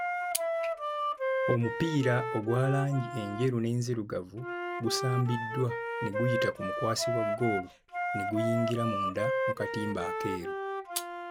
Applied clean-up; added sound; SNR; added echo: none; Wind instrument, woodwind instrument; 1 dB; none.